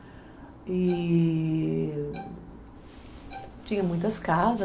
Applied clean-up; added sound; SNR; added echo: none; Bowed string instrument; 17 dB; none.